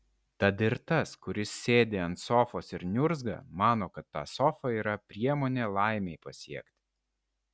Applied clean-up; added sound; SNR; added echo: none; none; none; none.